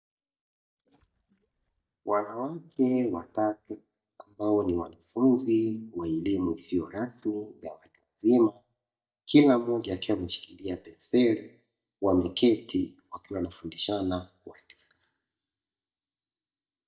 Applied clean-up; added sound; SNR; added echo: neural mask model DeepFilterNet 3.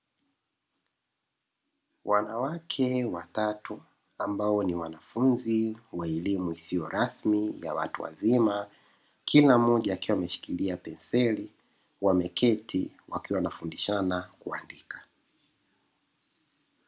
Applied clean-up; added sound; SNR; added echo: none; none; none; none.